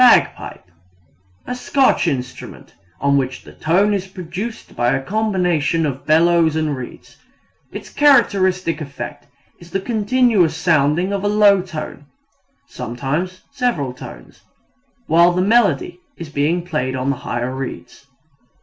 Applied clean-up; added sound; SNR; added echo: none; none; none; none.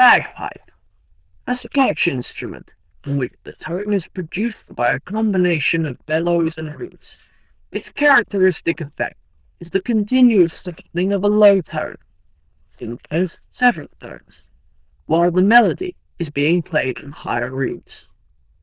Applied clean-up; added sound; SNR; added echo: neural diffusion model UNIVERSE++.